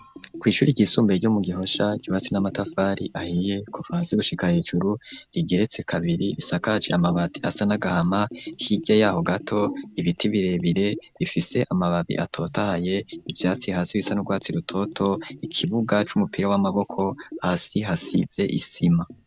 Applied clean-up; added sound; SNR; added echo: none; Bathtub (filling or washing) / Gurgling; 18 dB; none.